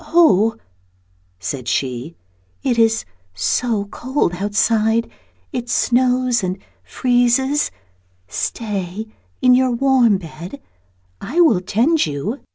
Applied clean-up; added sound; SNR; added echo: none; none; none; none.